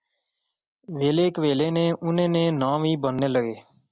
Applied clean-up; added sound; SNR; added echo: none; none; none; none.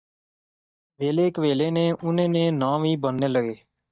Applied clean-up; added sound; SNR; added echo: neural mask model DeepFilterNet 3.